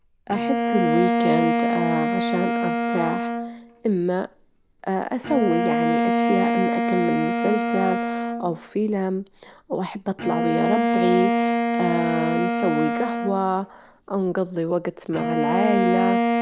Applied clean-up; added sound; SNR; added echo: none; Bowed string instrument; -2 dB; none.